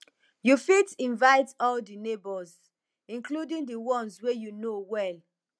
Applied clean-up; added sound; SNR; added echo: none; none; none; none.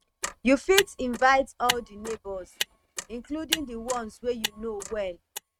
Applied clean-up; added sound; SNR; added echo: neural mask model RNNoise.